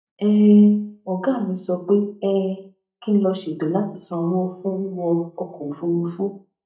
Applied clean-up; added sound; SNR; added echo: neural mask model DeepFilterNet 3.